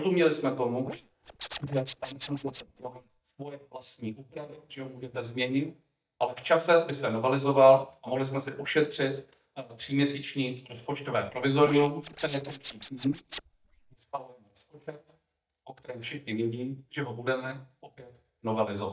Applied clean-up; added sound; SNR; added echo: neural mask model DeepFilterNet 3.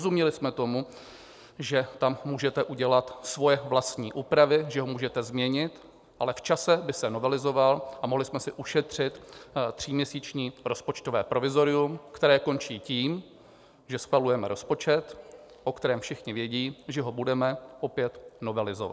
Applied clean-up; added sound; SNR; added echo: none; none; none; none.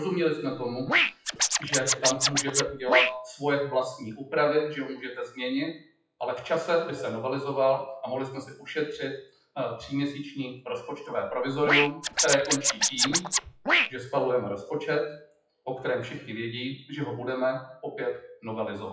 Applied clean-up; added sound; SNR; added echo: classical method WPE with log-MMSE.